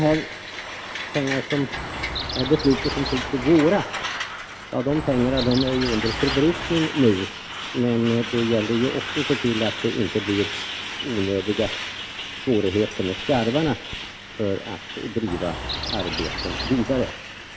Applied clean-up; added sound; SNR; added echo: none; Truck + Chirp, tweet; 7 dB; none.